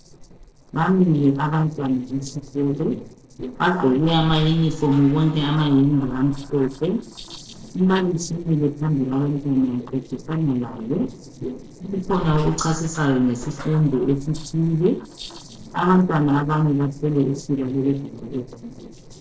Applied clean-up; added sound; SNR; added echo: neural separator model SepFormer DNS4.